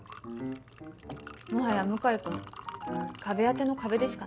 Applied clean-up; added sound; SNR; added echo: none; Liquid; 16 dB; none.